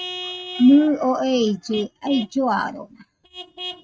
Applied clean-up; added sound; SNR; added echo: neural mask model RNNoise.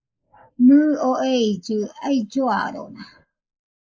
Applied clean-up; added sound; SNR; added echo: neural mask model Resemble Enhance denoiser.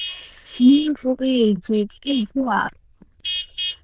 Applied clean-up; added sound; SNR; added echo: neural diffusion model UNIVERSE++.